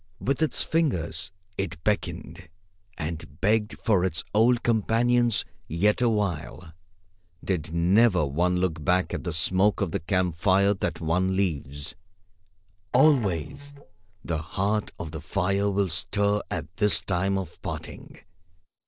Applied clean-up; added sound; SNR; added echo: neural separator model SepFormer DNS4.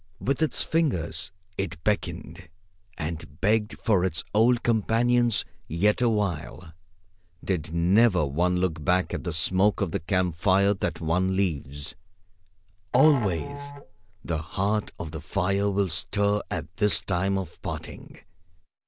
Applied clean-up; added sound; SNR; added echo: none; Musical instrument; 13 dB; none.